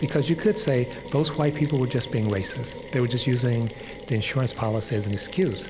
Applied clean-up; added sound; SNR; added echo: none; Mechanisms; 14 dB; none.